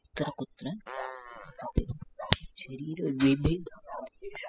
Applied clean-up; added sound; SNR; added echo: classical method spectral subtraction.